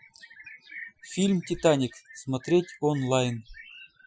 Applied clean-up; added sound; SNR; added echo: classical method Wiener filter.